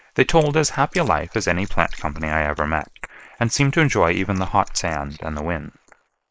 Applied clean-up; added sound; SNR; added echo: neural mask model Resemble Enhance denoiser.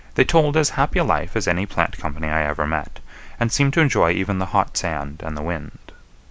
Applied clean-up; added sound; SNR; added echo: none; none; none; none.